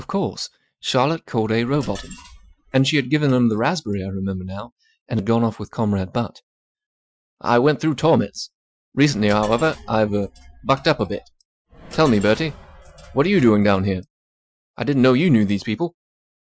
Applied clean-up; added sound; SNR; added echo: classical method Wiener filter.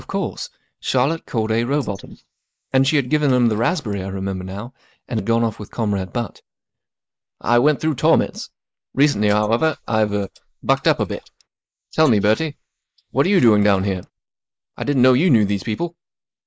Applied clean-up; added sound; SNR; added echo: neural mask model Resemble Enhance denoiser.